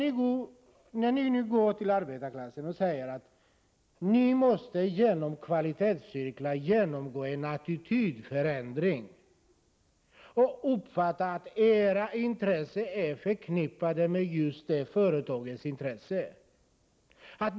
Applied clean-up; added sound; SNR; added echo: none; none; none; none.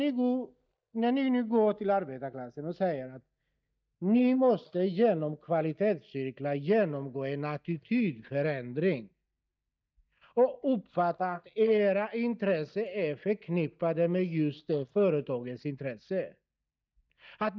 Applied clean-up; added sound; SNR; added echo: neural mask model DeepFilterNet 3.